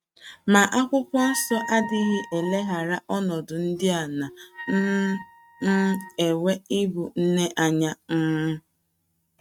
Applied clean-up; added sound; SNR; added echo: neural mask model RNNoise.